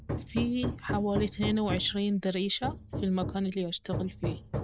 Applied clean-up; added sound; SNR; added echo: none; Hammer; 5 dB; none.